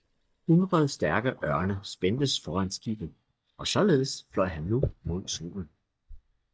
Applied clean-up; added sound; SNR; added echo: neural mask model DeepFilterNet 3.